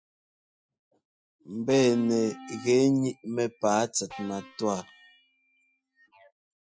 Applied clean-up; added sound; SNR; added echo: classical method Wiener filter.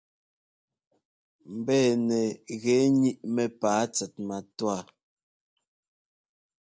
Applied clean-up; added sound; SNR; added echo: none; none; none; none.